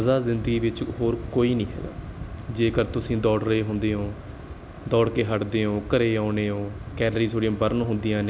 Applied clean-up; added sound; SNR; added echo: none; none; none; none.